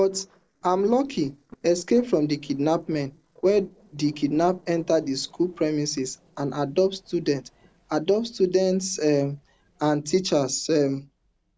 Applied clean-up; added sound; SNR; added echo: neural separator model SepFormer DNS4.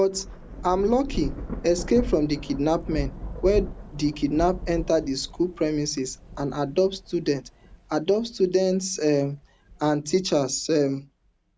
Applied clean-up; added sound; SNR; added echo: none; Thunder / Rain; 11 dB; none.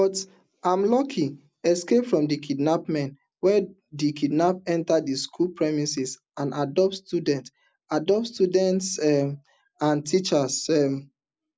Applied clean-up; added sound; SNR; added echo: none; none; none; none.